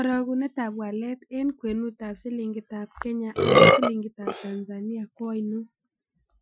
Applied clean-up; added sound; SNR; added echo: classical method Wiener filter.